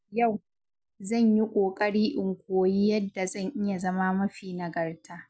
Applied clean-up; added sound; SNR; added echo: none; none; none; none.